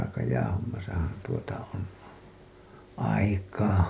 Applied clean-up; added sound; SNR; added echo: none; none; none; none.